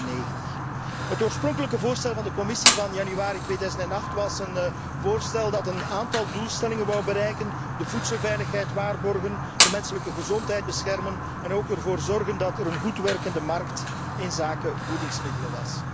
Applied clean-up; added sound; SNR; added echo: none; Fire; 0 dB; none.